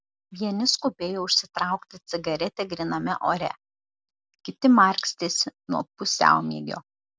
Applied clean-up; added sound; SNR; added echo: none; none; none; none.